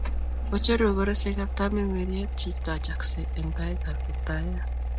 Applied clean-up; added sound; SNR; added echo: none; Mechanical fan; -1 dB; none.